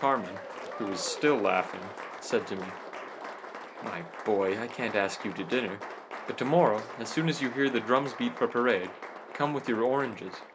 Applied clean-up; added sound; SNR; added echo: none; Applause; 11 dB; none.